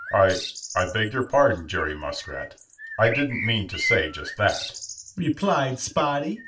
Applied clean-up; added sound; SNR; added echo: none; Bird; 10 dB; reverberation time 0.2 s.